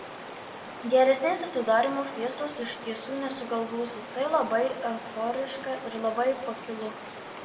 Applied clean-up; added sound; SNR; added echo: none; Stream; 12 dB; reverberation time 0.8 s.